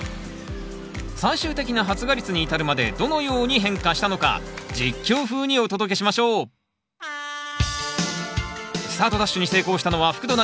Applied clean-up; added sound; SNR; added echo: none; none; none; none.